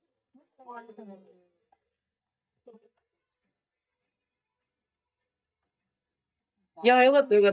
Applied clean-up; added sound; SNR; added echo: neural mask model DeepFilterNet 3.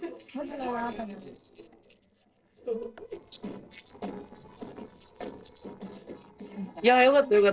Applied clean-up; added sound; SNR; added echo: neural separator model SepFormer DNS4.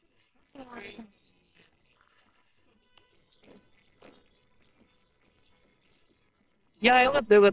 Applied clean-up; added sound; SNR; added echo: neural separator model SepFormer WHAMR!.